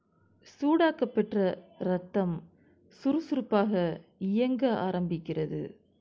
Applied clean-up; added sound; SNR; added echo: none; none; none; none.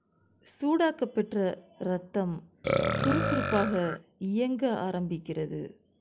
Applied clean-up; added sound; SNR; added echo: none; Burping, eructation; 2 dB; none.